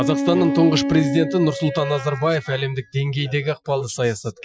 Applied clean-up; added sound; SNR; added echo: classical method Wiener filter.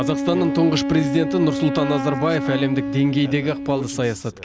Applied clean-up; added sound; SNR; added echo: none; Wind instrument, woodwind instrument; 4 dB; none.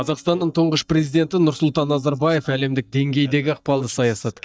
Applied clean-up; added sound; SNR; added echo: neural mask model DeepFilterNet 3.